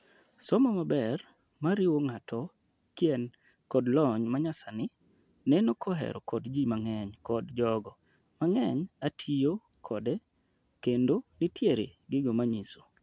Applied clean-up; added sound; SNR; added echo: none; none; none; none.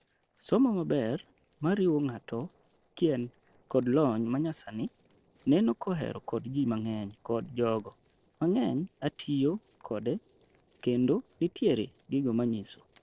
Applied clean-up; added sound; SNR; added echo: neural separator model SepFormer DNS4.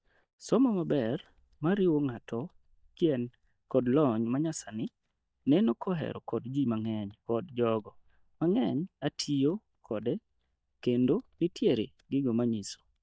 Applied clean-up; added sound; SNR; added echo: neural mask model DeepFilterNet 3.